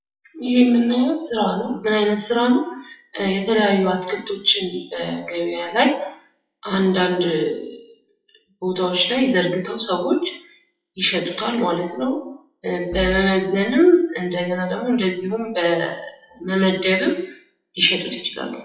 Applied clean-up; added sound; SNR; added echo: classical method WPE with log-MMSE.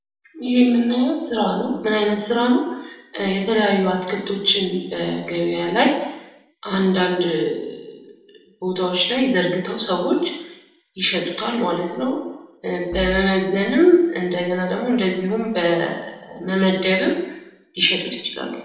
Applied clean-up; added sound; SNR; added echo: none; Musical instrument; 17 dB; reverberation time 0.8 s.